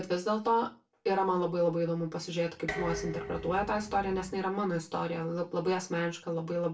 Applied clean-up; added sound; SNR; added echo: none; Dishes, pots, and pans; 10 dB; reverberation time 0.2 s.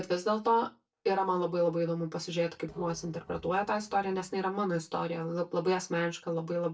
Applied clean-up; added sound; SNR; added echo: neural mask model DeepFilterNet 3.